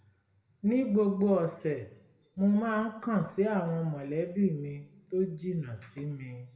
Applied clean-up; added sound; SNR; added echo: none; none; none; reverberation time 0.6 s.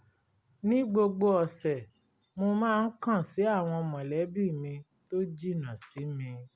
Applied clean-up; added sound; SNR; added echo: none; none; none; none.